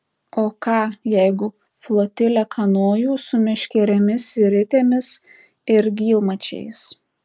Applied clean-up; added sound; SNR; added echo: none; none; none; none.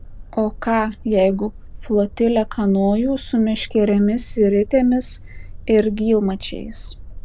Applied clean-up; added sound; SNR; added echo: none; Walk, footsteps + Boat, Water vehicle; 15 dB; none.